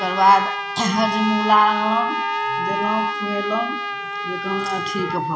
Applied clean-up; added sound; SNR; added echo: none; Trumpet + Wind instrument, woodwind instrument; 3 dB; none.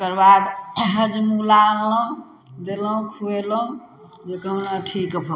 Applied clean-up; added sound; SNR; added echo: none; none; none; none.